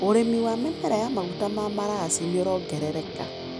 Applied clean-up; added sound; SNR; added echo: none; Guitar; 9 dB; none.